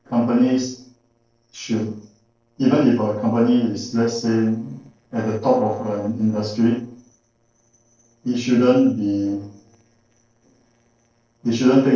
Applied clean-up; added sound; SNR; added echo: neural separator model SepFormer DNS4.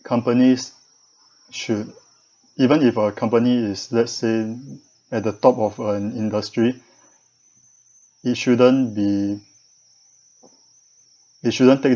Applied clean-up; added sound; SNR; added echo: none; none; none; none.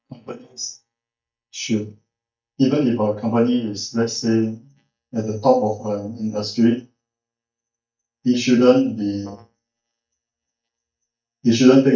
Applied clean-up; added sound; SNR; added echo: neural mask model DeepFilterNet 3.